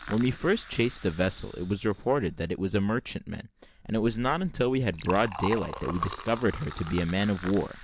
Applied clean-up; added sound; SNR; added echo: none; Liquid; 13 dB; none.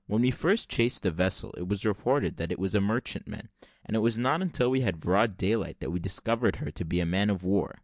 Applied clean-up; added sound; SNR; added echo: none; none; none; none.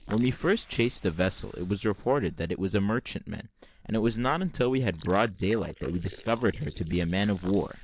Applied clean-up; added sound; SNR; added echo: neural mask model Resemble Enhance denoiser.